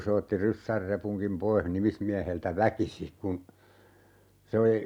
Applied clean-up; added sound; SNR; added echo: none; none; none; none.